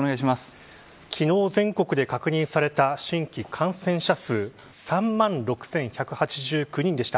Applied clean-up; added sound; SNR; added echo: none; none; none; none.